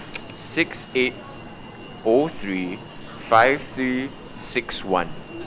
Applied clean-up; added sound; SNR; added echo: none; Alarm + Chewing, mastication; 12 dB; none.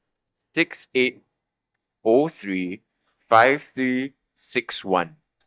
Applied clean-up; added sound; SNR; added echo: neural mask model DeepFilterNet 3.